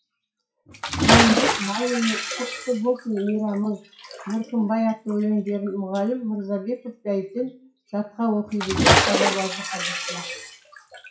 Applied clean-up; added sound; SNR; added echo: classical method WPE with log-MMSE.